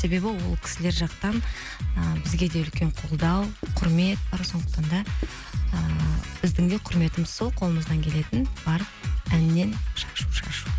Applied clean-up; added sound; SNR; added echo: none; Writing; 18 dB; none.